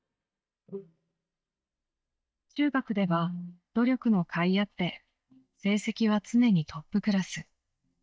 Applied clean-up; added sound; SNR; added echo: neural mask model DeepFilterNet 3.